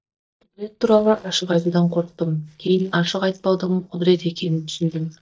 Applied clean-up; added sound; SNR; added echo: neural mask model DeepFilterNet 3.